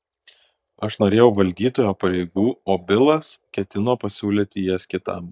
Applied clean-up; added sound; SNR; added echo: neural mask model DeepFilterNet 3.